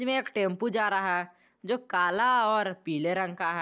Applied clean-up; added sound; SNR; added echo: none; none; none; none.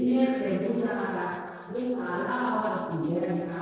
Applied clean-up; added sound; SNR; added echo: neural separator model SepFormer DNS4.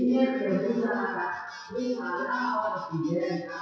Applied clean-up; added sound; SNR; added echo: classical method WPE with log-MMSE.